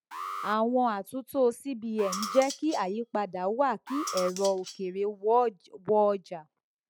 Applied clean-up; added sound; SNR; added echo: none; Alarm + Cutlery, silverware; 11 dB; none.